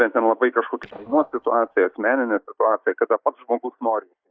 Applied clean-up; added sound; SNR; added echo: neural mask model DeepFilterNet 3.